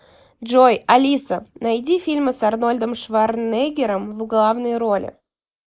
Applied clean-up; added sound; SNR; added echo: neural mask model Resemble Enhance denoiser.